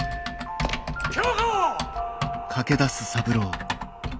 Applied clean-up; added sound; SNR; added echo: none; Typing; 6 dB; none.